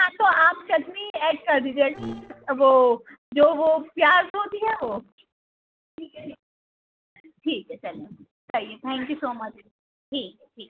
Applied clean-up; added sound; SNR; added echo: neural separator model SepFormer DNS4.